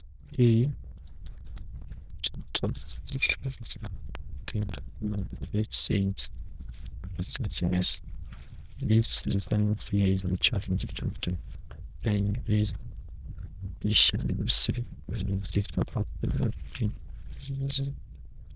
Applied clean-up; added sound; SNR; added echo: neural diffusion model UNIVERSE++.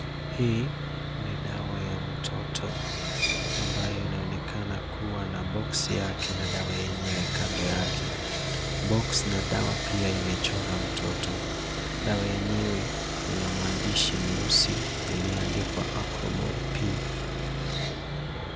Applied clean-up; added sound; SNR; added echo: none; Sawing; -1 dB; none.